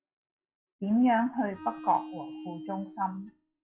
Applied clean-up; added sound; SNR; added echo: classical method log-MMSE.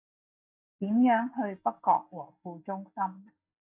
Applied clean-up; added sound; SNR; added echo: neural mask model DeepFilterNet 3.